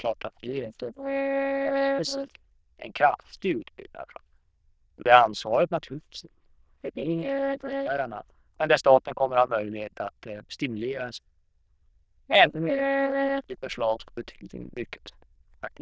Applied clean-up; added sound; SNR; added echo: neural diffusion model UNIVERSE++.